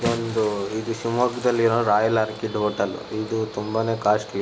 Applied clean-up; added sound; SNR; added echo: none; Mechanical fan + Bathtub (filling or washing) / Splash, splatter; 14 dB; none.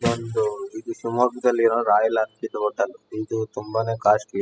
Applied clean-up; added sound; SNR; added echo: classical method spectral subtraction.